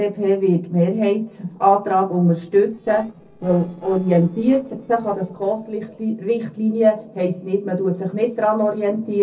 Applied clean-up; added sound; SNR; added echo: neural separator model SepFormer DNS4.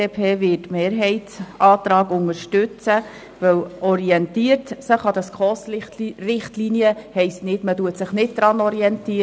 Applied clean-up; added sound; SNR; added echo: none; none; none; none.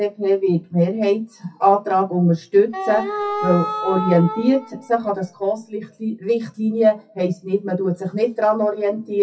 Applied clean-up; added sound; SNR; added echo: classical method WPE with log-MMSE.